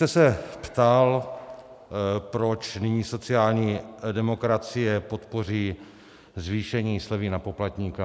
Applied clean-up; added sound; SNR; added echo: none; none; none; none.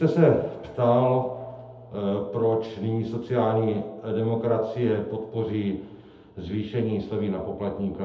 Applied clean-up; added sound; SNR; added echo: none; none; none; reverberation time 0.7 s.